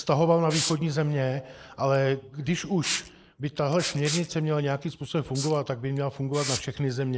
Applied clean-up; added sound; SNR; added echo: neural mask model Resemble Enhance denoiser.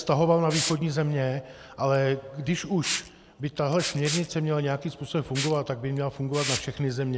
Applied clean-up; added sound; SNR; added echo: none; Liquid; 10 dB; none.